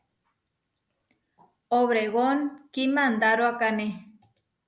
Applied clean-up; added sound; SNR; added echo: none; none; none; none.